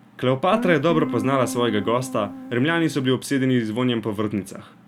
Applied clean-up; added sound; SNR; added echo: none; Guitar; 9 dB; none.